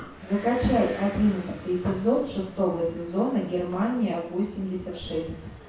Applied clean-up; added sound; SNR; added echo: none; Motor vehicle (road) / Engine; 17 dB; reverberation time 0.6 s.